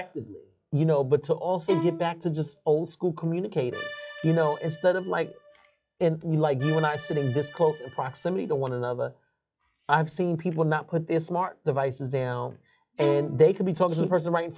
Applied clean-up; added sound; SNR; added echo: classical method log-MMSE.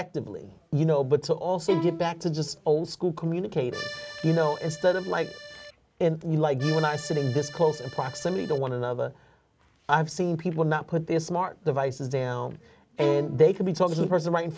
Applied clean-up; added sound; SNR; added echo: none; Accordion + Bowed string instrument; 12 dB; none.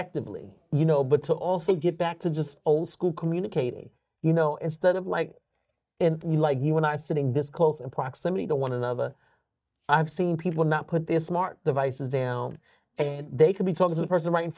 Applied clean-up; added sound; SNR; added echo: neural mask model DeepFilterNet 3.